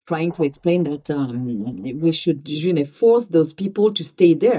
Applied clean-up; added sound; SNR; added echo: neural mask model DeepFilterNet 3.